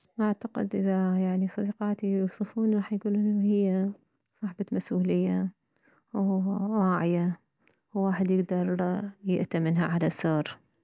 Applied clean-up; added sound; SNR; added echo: none; none; none; none.